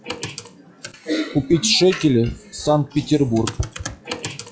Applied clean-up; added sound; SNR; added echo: classical method log-MMSE.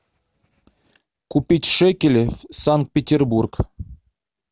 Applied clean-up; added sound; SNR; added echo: none; none; none; none.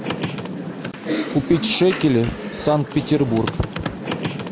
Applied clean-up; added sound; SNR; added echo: none; Computer keyboard; 5 dB; none.